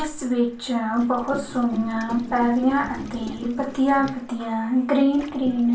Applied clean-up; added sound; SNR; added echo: none; Gurgling; 13 dB; reverberation time 0.3 s.